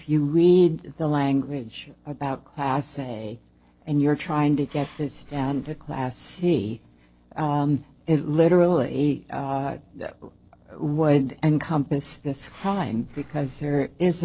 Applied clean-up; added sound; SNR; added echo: neural separator model SepFormer DNS4.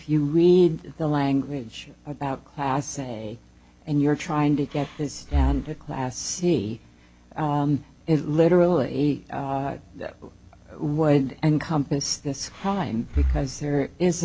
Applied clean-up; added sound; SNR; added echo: none; Breathing; 6 dB; none.